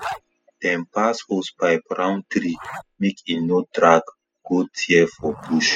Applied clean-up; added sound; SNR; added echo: classical method spectral subtraction.